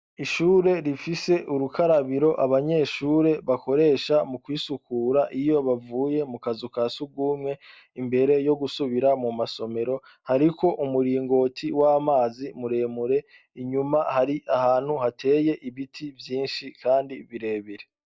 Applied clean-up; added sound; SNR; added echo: none; none; none; none.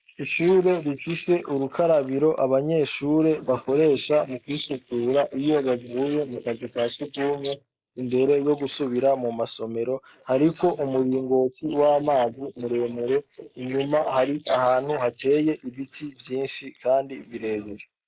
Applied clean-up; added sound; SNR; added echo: neural mask model Resemble Enhance denoiser.